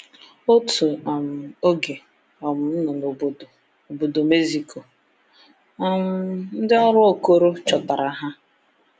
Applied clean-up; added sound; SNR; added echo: none; none; none; none.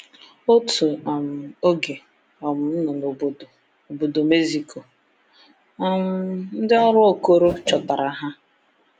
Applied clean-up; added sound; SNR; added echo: none; Whoosh, swoosh, swish; 14 dB; none.